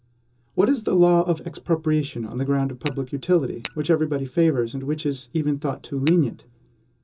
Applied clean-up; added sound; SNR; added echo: none; Tap / Glass; 18 dB; reverberation time 0.2 s.